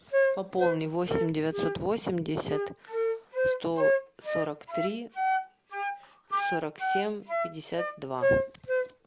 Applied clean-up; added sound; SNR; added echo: none; Wind instrument, woodwind instrument; -3 dB; none.